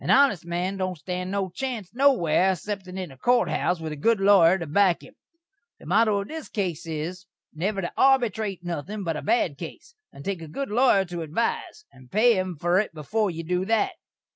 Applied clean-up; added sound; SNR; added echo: none; none; none; none.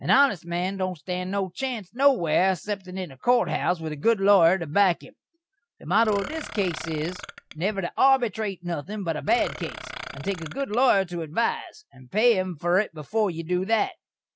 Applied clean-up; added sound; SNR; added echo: none; Burping, eructation; 13 dB; none.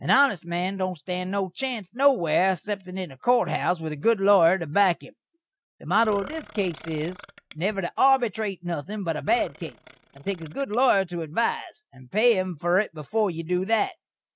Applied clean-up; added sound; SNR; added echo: neural mask model RNNoise.